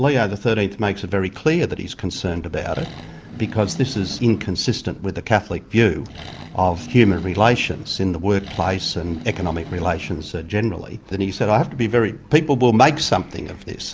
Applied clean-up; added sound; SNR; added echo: none; Accelerating, revving, vroom; 15 dB; none.